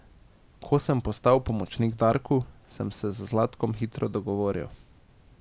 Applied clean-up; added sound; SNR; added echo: none; none; none; none.